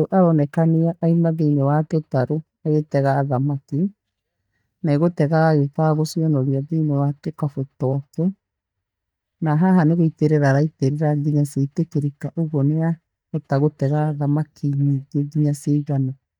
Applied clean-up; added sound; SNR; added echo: neural mask model DeepFilterNet 3.